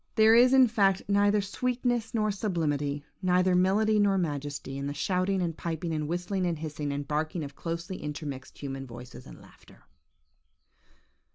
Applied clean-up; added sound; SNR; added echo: none; none; none; none.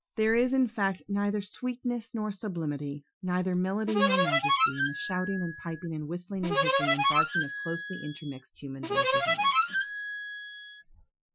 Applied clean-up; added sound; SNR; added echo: classical method Wiener filter.